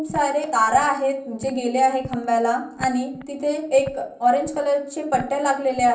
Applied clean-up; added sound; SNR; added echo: none; Walk, footsteps; 20 dB; reverberation time 0.6 s.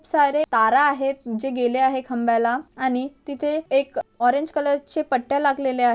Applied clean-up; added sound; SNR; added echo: none; none; none; none.